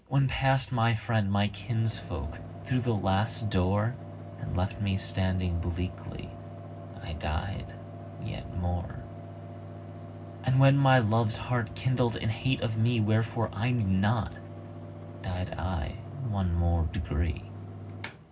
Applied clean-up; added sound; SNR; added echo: none; Mechanical fan; 12 dB; reverberation time 0.4 s.